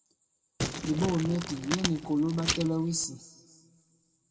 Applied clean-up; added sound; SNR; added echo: none; Crumpling, crinkling; 3 dB; reverberation time 1.6 s.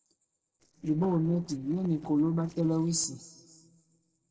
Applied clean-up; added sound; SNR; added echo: neural separator model SepFormer DNS4.